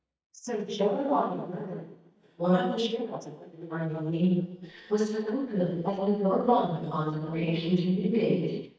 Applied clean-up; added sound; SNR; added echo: neural mask model DeepFilterNet 3.